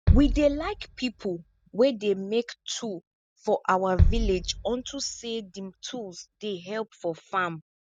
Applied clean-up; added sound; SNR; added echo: none; Bass drum; 1 dB; none.